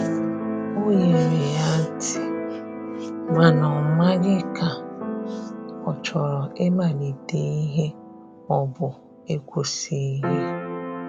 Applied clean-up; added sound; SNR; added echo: none; Keyboard (musical); 5 dB; none.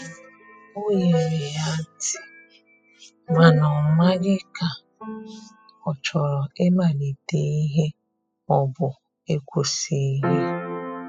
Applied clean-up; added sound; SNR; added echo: classical method spectral subtraction.